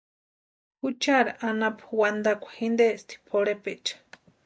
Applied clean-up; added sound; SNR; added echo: none; none; none; none.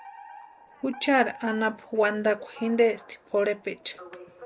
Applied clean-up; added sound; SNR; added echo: none; Alarm; 19 dB; none.